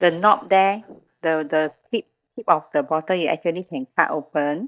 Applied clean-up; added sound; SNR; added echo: neural mask model DeepFilterNet 3.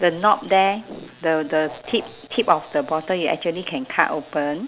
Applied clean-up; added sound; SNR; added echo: none; none; none; none.